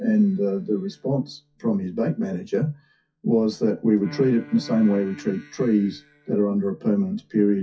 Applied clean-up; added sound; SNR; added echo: classical method WPE with log-MMSE.